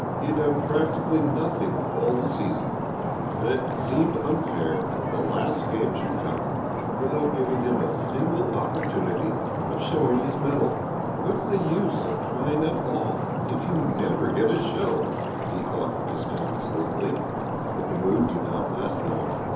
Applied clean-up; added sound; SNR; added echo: none; Stream; 0 dB; reverberation time 0.8 s.